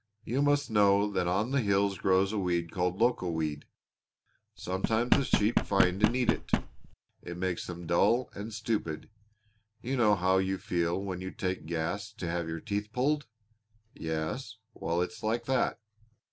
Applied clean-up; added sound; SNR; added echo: none; Knock; -1 dB; none.